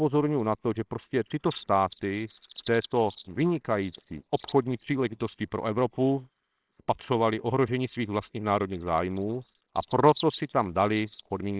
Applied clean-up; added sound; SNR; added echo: neural separator model SepFormer WHAMR!.